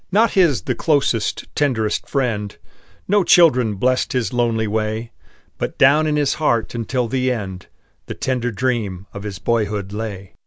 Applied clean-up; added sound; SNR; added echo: none; none; none; none.